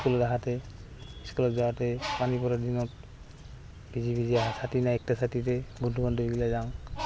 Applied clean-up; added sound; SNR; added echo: none; Bird; 14 dB; none.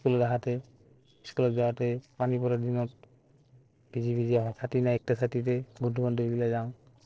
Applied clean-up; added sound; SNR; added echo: neural separator model SepFormer DNS4.